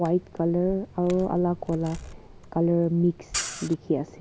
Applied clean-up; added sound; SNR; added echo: none; Camera; 14 dB; none.